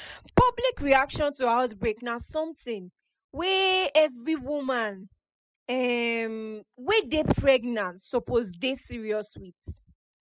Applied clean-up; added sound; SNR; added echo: classical method spectral subtraction.